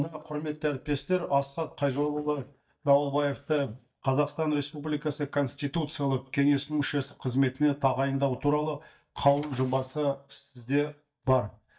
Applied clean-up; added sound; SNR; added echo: neural mask model DeepFilterNet 3.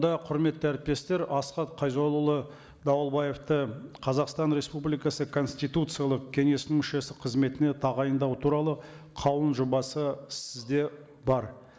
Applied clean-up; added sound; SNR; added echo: none; none; none; none.